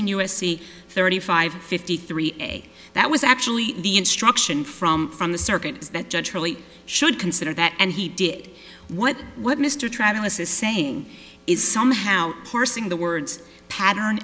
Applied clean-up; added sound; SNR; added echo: none; none; none; none.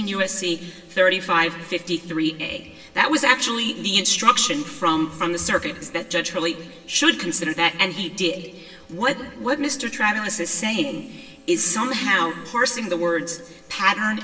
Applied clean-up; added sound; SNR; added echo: none; none; none; reverberation time 1.3 s.